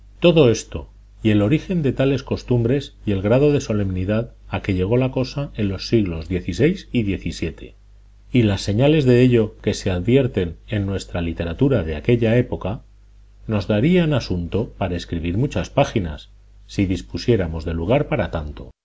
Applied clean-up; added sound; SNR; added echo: none; none; none; none.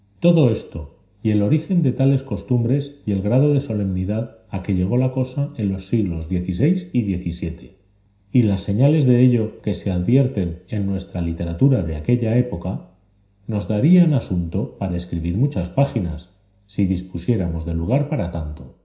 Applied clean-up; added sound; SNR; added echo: none; none; none; reverberation time 0.5 s.